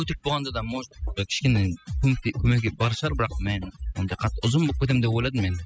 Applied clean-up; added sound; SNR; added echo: classical method spectral subtraction.